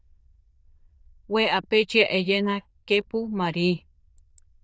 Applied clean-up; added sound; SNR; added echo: neural diffusion model UNIVERSE++.